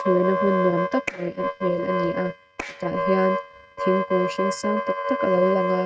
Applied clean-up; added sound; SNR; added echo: neural mask model RNNoise.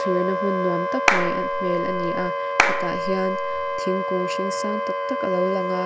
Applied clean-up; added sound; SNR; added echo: none; Clapping + Wind instrument, woodwind instrument; -3 dB; none.